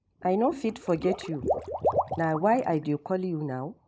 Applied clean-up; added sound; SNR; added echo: neural mask model Resemble Enhance denoiser.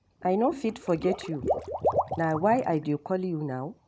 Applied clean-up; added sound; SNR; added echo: none; Water / Liquid; 5 dB; none.